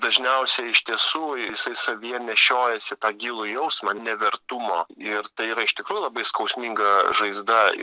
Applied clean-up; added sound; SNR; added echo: none; none; none; none.